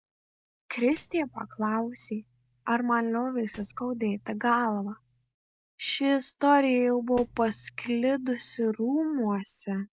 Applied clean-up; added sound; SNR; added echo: neural separator model SepFormer DNS4.